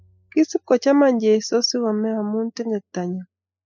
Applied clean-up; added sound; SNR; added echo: classical method spectral subtraction.